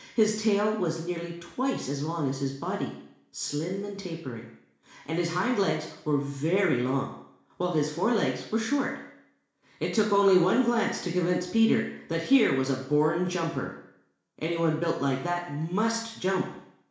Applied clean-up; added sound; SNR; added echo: none; none; none; reverberation time 0.7 s.